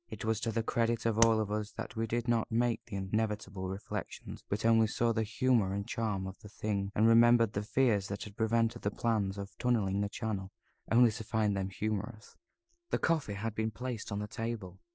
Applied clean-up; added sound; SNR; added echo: none; Tap; 3 dB; none.